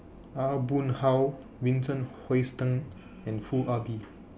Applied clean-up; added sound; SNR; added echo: none; none; none; none.